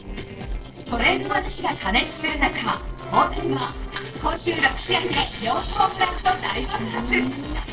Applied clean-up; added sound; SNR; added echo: neural separator model SepFormer DNS4.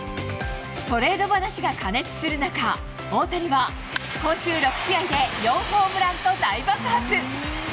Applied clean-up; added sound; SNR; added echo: none; none; none; none.